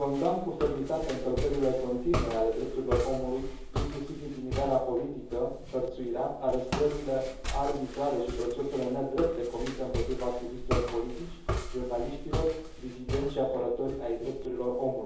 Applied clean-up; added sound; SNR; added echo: none; Walk, footsteps; 5 dB; reverberation time 0.7 s.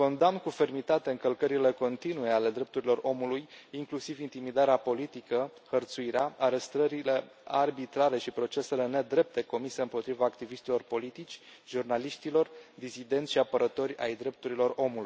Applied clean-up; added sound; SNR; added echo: none; none; none; none.